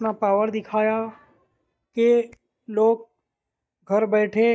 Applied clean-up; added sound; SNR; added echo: neural mask model DeepFilterNet 3.